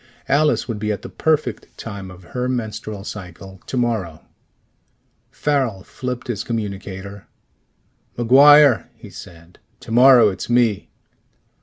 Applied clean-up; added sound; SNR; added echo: none; none; none; none.